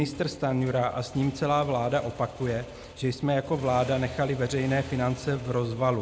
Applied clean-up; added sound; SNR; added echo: none; Motorcycle; 17 dB; none.